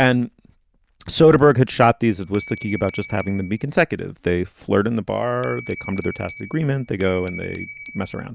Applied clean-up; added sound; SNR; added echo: none; Glass / Bell; 17 dB; none.